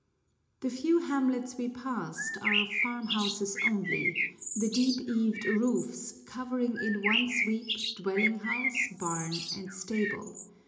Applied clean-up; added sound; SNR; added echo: none; Bird; 2 dB; reverberation time 0.8 s.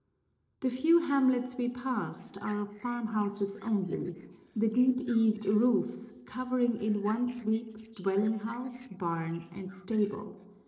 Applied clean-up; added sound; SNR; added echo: neural separator model SepFormer DNS4.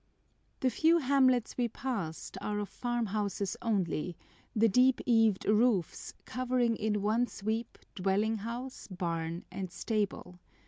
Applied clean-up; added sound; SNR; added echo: none; none; none; none.